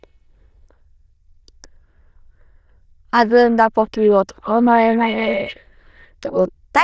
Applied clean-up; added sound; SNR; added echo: neural diffusion model UNIVERSE++.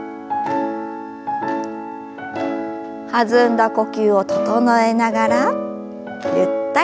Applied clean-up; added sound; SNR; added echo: none; none; none; none.